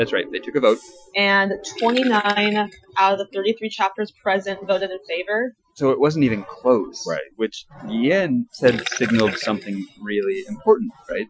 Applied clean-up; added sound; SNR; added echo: classical method Wiener filter.